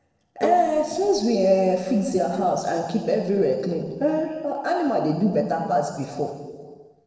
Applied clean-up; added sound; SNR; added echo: neural separator model SepFormer DNS4.